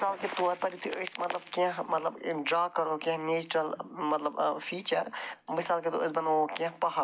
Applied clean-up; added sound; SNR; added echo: none; none; none; none.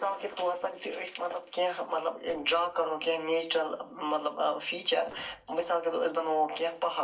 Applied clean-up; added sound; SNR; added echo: neural separator model SepFormer DNS4.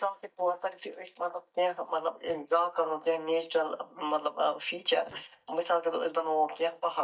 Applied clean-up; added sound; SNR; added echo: neural mask model DeepFilterNet 3.